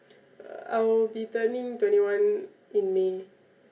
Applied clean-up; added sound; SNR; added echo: none; none; none; reverberation time 0.3 s.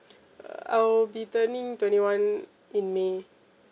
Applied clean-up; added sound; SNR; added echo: none; none; none; none.